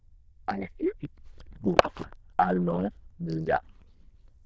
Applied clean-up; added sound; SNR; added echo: neural diffusion model UNIVERSE++.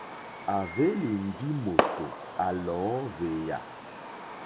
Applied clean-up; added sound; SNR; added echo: none; Fireworks; 4 dB; none.